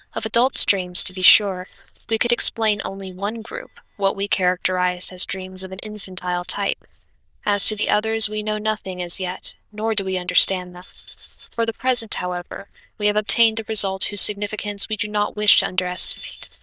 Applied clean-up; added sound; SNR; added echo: neural diffusion model UNIVERSE++.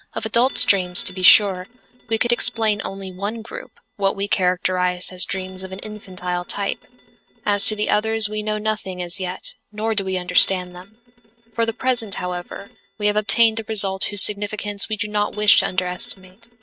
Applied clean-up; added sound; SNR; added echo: neural mask model RNNoise.